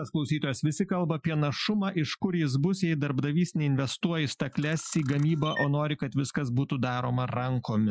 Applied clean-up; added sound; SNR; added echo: classical method Wiener filter.